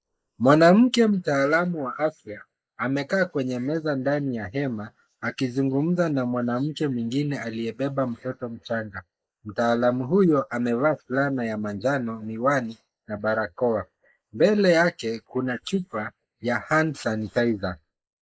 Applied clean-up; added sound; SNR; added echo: neural mask model Resemble Enhance denoiser.